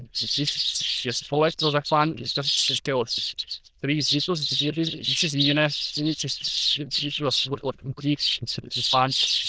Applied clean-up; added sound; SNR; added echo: neural diffusion model UNIVERSE++.